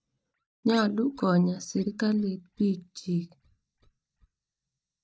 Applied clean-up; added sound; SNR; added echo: neural mask model DeepFilterNet 3.